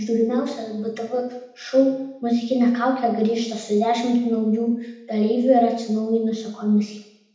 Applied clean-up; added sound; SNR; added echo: none; none; none; reverberation time 0.8 s.